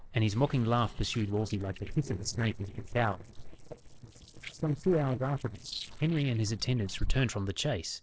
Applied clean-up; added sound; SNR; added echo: neural separator model SepFormer DNS4.